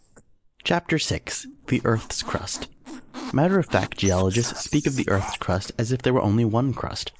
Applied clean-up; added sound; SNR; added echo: neural mask model Resemble Enhance denoiser.